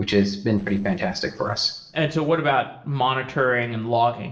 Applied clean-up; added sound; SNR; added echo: neural separator model SepFormer DNS4.